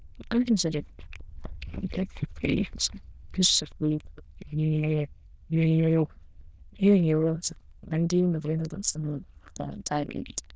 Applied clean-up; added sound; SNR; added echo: neural diffusion model UNIVERSE++.